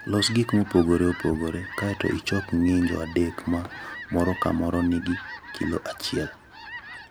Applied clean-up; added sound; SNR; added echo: none; Fowl; 13 dB; none.